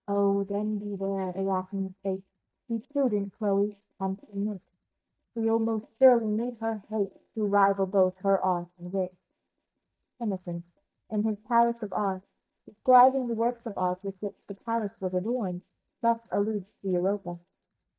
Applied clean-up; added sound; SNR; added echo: neural mask model DeepFilterNet 3.